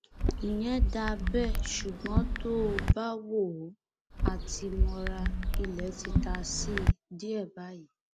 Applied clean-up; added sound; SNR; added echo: none; Chatter / Chirp, tweet / Car passing by / Typing; -4 dB; none.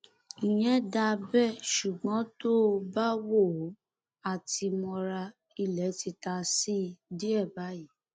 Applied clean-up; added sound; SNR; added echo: none; none; none; none.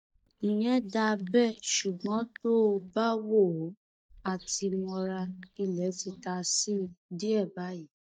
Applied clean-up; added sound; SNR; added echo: neural mask model DeepFilterNet 3.